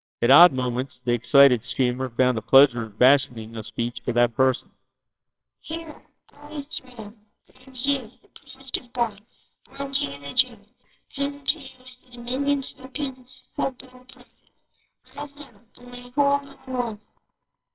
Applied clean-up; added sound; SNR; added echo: neural separator model SepFormer WHAMR!.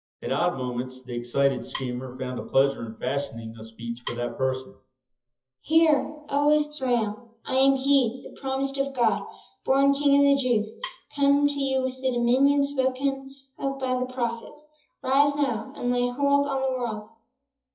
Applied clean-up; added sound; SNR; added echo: classical method WPE with log-MMSE.